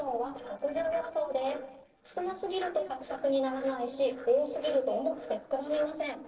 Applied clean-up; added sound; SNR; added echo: neural separator model SepFormer DNS4.